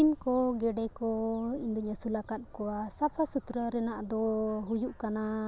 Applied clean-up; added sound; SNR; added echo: none; none; none; none.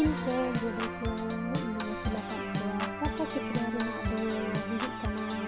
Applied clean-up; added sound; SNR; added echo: none; Organ; 0 dB; reverberation time 0.2 s.